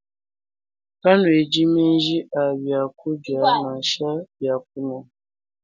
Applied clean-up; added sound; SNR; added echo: none; none; none; none.